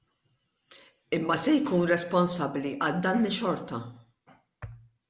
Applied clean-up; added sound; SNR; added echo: none; none; none; none.